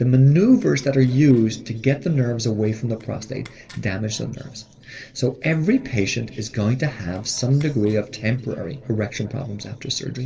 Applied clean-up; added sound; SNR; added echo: neural separator model SepFormer DNS4.